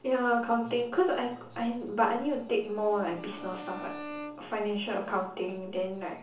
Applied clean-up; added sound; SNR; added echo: none; Bowed string instrument; 15 dB; reverberation time 0.8 s.